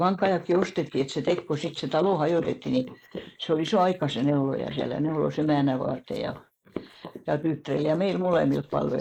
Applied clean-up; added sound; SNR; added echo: neural mask model Resemble Enhance denoiser.